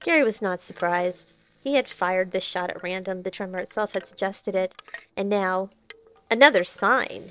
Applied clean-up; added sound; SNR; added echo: neural separator model SepFormer DNS4.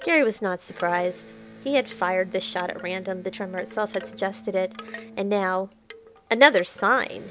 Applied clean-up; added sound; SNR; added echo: none; Wind chime / Wood + Electric guitar; 18 dB; none.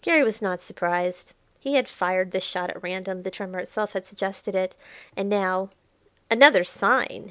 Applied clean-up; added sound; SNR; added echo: none; none; none; none.